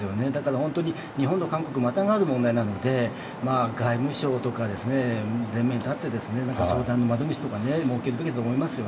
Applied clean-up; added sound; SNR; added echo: none; Traffic noise, roadway noise; 12 dB; reverberation time 1.6 s.